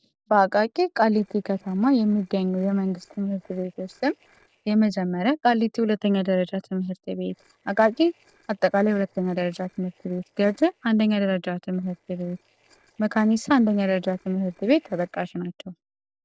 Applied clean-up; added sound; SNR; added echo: neural separator model SepFormer DNS4.